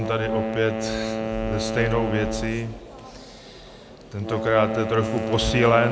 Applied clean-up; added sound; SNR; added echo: none; Wind instrument, woodwind instrument; 4 dB; none.